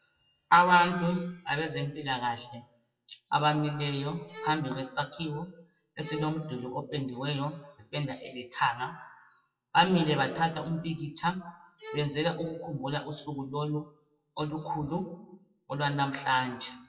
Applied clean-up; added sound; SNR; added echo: classical method WPE with log-MMSE.